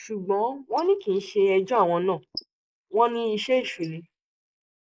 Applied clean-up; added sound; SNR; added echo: neural mask model Resemble Enhance denoiser.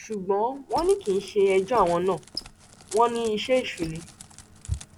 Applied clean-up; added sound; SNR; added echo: none; Crackle + Squeak; 18 dB; none.